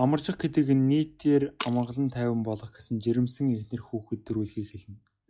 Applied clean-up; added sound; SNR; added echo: classical method log-MMSE.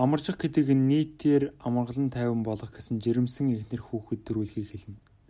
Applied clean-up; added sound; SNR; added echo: none; none; none; none.